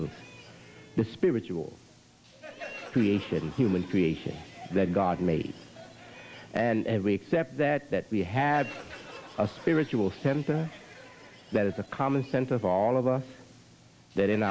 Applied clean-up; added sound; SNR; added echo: none; Crowd; 19 dB; none.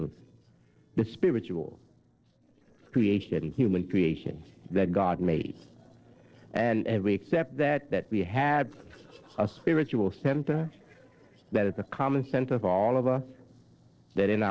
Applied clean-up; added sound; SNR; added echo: neural separator model SepFormer DNS4.